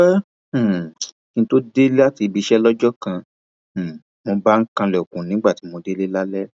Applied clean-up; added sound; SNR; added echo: none; none; none; none.